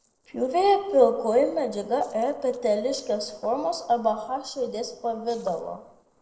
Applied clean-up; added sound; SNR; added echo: neural separator model SepFormer DNS4.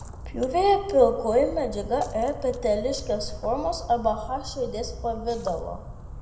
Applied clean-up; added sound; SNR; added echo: none; Splash, splatter; 12 dB; reverberation time 0.8 s.